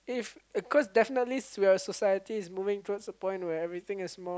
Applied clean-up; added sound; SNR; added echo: none; none; none; none.